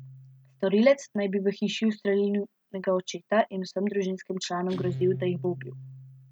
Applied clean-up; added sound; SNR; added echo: none; Guitar; 15 dB; none.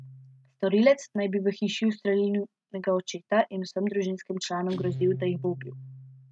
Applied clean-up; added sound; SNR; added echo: neural mask model RNNoise.